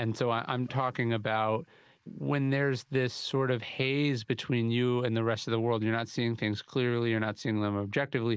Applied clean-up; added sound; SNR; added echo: neural mask model Resemble Enhance denoiser.